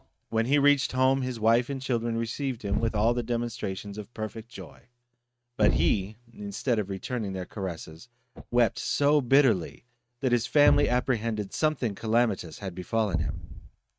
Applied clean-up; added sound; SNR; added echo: neural mask model RNNoise.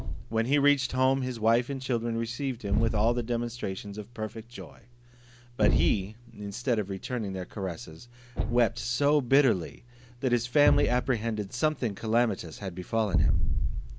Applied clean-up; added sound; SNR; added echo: none; Thump, thud; 3 dB; none.